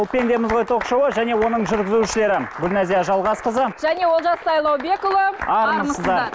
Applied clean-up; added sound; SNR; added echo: none; none; none; none.